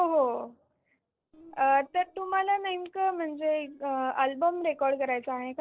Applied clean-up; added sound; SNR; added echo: neural separator model SepFormer DNS4.